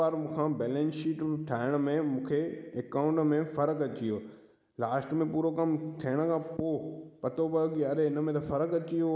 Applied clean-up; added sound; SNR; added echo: none; none; none; none.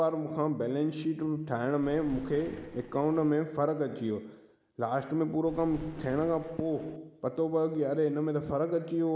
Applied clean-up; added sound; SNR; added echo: none; Thunder; 16 dB; none.